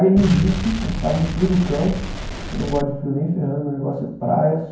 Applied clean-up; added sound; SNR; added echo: none; Explosion; 7 dB; reverberation time 0.9 s.